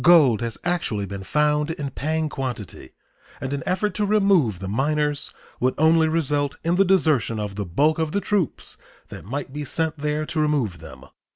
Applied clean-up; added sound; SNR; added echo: none; none; none; none.